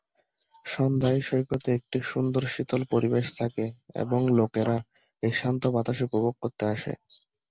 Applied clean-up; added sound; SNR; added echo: none; none; none; none.